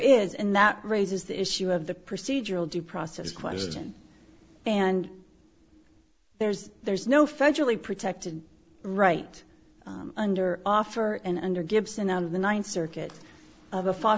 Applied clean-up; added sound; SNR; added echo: none; none; none; none.